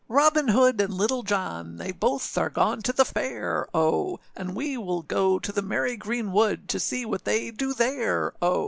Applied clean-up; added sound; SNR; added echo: none; none; none; none.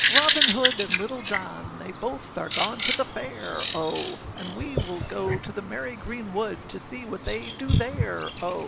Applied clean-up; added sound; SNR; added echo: none; Bird vocalization, bird call, bird song; -4 dB; none.